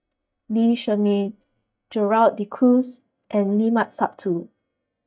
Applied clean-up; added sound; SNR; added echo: neural mask model DeepFilterNet 3.